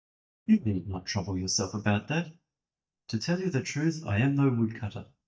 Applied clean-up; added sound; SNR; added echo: neural mask model DeepFilterNet 3.